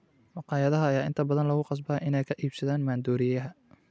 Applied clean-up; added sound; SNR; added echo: none; none; none; none.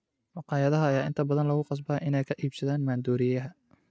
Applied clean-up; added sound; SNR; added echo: neural mask model DeepFilterNet 3.